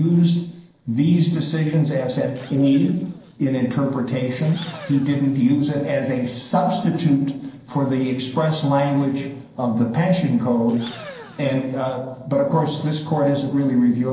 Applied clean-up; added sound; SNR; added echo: neural separator model SepFormer DNS4.